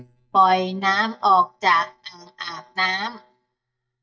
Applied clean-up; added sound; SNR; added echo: neural mask model DeepFilterNet 3.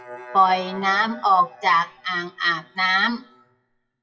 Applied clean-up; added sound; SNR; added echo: classical method WPE with log-MMSE.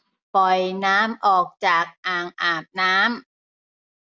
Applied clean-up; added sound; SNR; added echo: none; none; none; none.